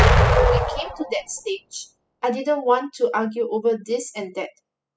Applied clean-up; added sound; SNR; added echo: classical method spectral subtraction.